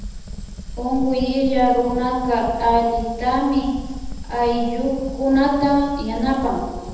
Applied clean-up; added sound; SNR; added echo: none; Fire; 10 dB; reverberation time 1.0 s.